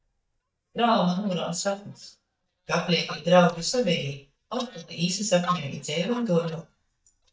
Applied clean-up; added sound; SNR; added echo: neural mask model DeepFilterNet 3.